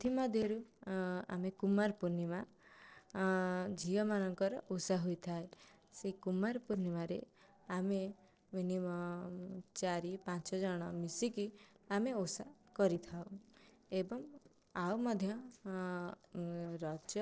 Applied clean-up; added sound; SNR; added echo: neural separator model SepFormer DNS4.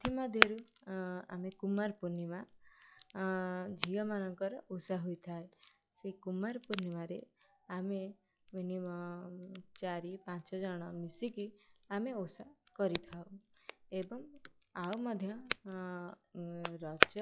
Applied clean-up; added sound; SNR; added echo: classical method log-MMSE.